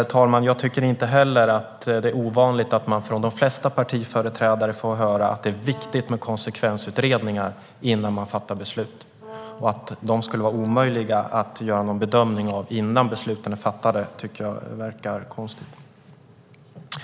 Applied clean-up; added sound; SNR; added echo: none; Brass instrument; 20 dB; none.